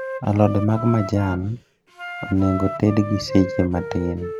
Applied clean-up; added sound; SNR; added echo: none; Wind instrument, woodwind instrument; 10 dB; none.